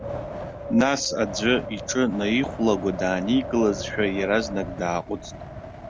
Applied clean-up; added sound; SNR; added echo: none; Wind; 10 dB; none.